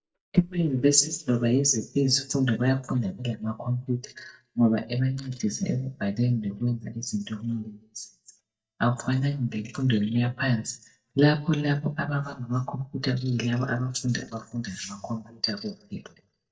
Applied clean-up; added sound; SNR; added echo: neural mask model DeepFilterNet 3.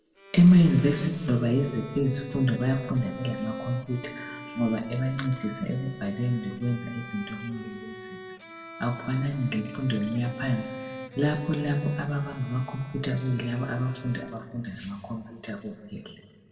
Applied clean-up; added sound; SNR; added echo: none; Bowed string instrument; 15 dB; reverberation time 1.6 s.